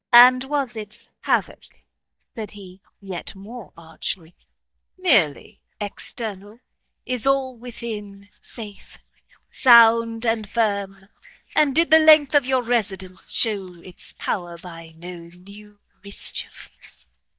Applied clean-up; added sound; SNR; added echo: neural mask model DeepFilterNet 3.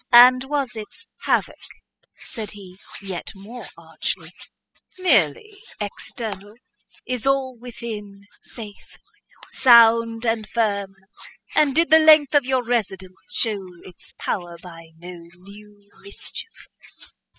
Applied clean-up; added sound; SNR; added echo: classical method spectral subtraction.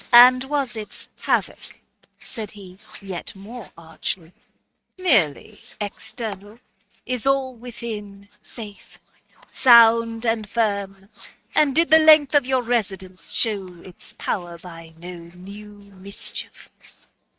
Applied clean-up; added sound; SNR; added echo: neural mask model RNNoise.